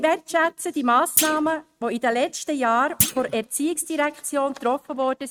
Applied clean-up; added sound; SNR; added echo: neural mask model RNNoise.